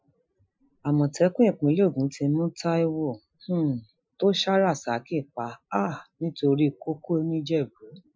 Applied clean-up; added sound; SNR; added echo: classical method Wiener filter.